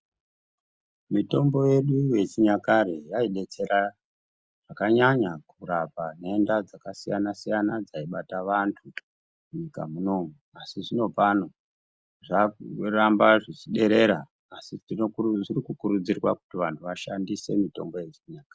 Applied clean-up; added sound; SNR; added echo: none; none; none; none.